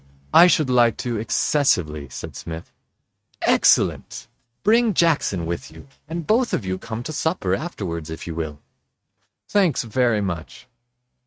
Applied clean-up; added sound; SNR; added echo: neural mask model RNNoise.